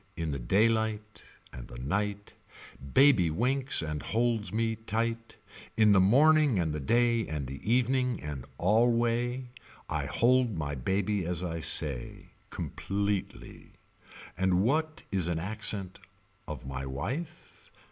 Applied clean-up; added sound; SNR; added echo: none; none; none; none.